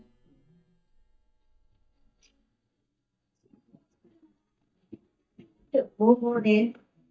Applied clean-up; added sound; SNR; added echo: neural mask model DeepFilterNet 3.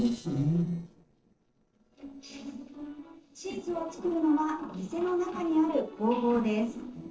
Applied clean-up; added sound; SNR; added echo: neural separator model SepFormer DNS4.